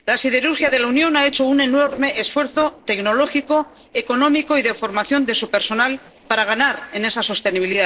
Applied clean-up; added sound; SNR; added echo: neural separator model SepFormer DNS4.